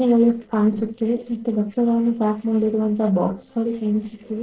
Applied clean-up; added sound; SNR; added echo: neural separator model SepFormer DNS4.